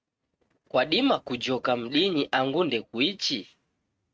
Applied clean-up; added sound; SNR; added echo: neural mask model RNNoise.